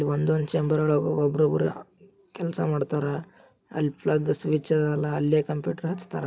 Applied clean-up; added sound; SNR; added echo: none; none; none; none.